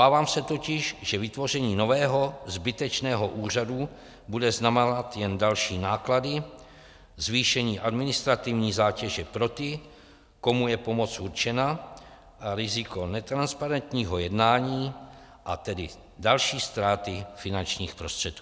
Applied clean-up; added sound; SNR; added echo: none; none; none; none.